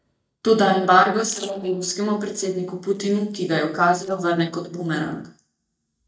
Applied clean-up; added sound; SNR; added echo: neural mask model DeepFilterNet 3.